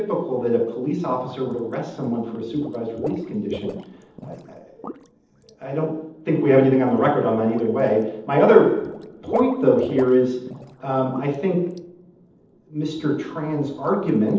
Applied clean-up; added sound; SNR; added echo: neural separator model SepFormer DNS4.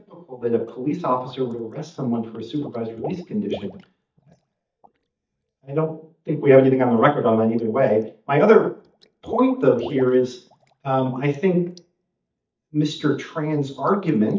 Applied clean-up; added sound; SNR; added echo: neural mask model DeepFilterNet 3.